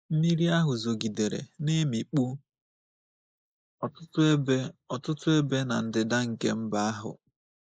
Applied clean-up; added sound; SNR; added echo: neural mask model Resemble Enhance denoiser.